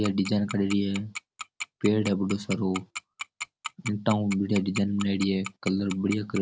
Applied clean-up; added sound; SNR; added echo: none; Tick-tock; 13 dB; none.